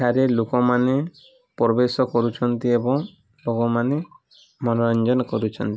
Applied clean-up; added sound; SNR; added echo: none; none; none; none.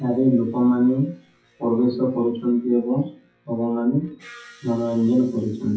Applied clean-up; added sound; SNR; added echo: classical method WPE with log-MMSE.